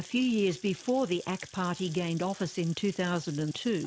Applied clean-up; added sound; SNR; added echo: none; Sink (filling or washing) / Water tap, faucet / Splash, splatter; 19 dB; none.